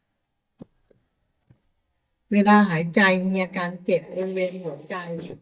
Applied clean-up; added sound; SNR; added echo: neural mask model DeepFilterNet 3.